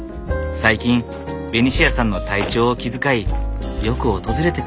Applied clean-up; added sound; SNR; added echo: none; none; none; none.